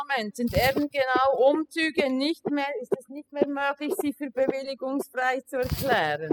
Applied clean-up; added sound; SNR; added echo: classical method spectral subtraction.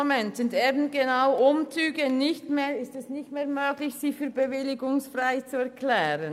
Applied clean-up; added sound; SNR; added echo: none; none; none; none.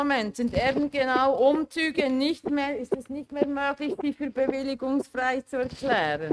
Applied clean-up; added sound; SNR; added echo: neural mask model RNNoise.